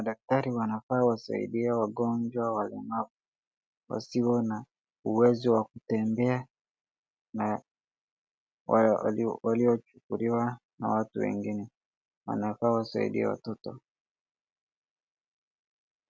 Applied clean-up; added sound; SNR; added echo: none; none; none; none.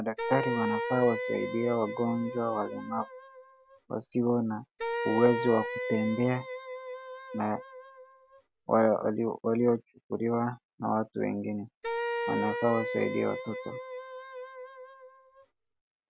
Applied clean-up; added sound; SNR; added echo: none; Wind instrument, woodwind instrument; 5 dB; none.